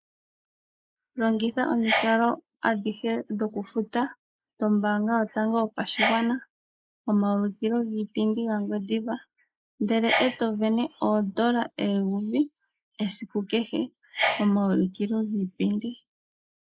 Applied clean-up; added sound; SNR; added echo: neural mask model Resemble Enhance denoiser.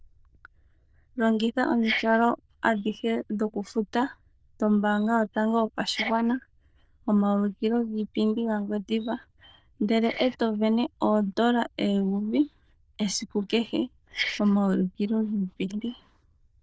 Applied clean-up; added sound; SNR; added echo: neural diffusion model UNIVERSE++.